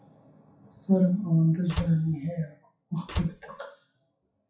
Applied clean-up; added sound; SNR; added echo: classical method WPE with log-MMSE.